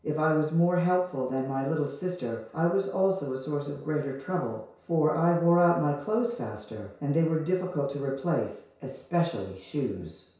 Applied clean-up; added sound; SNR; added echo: none; none; none; reverberation time 0.6 s.